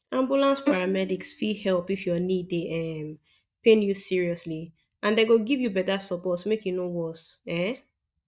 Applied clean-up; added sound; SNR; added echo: neural mask model DeepFilterNet 3.